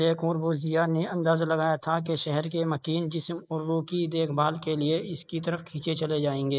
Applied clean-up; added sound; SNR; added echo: neural mask model Resemble Enhance denoiser.